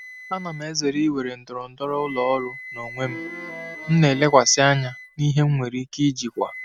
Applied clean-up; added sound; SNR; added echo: none; Wind instrument, woodwind instrument + Accordion; 16 dB; none.